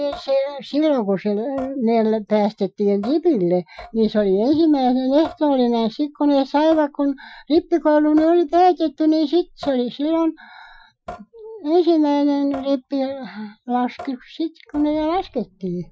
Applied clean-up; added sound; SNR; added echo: classical method Wiener filter.